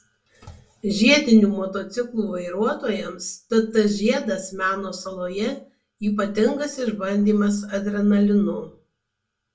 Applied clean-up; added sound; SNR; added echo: none; none; none; reverberation time 0.2 s.